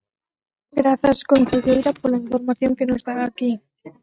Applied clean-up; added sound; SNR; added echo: neural mask model RNNoise.